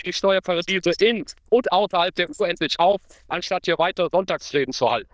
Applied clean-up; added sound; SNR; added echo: neural diffusion model UNIVERSE++.